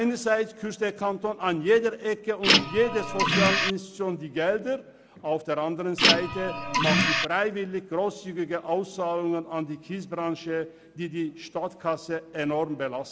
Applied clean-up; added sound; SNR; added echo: none; Printer; -5 dB; none.